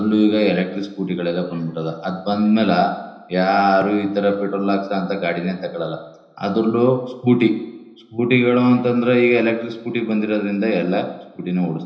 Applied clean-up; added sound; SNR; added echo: none; none; none; reverberation time 0.8 s.